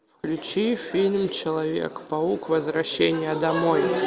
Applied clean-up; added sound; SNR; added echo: none; none; none; none.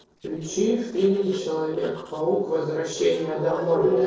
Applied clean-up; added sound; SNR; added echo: neural separator model SepFormer DNS4.